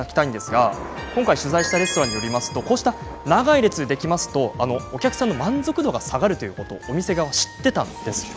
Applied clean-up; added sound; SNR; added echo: none; Thunder; 19 dB; none.